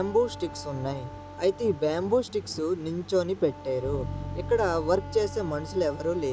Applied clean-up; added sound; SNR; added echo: none; Bass guitar + Wind instrument, woodwind instrument; 11 dB; none.